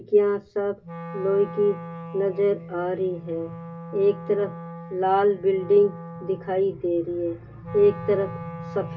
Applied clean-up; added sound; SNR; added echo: none; Wind instrument, woodwind instrument; 14 dB; reverberation time 0.2 s.